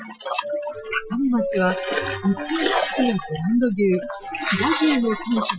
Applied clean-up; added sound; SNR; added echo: classical method Wiener filter.